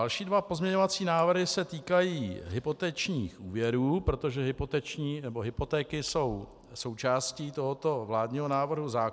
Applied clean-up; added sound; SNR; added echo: none; none; none; none.